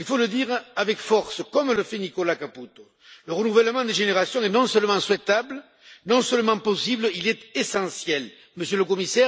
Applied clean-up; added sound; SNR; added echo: none; none; none; none.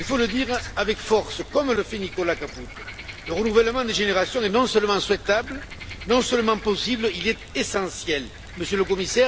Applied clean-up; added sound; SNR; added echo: none; Frog; 14 dB; none.